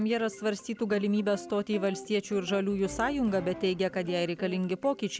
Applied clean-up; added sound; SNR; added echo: none; Guitar; 16 dB; none.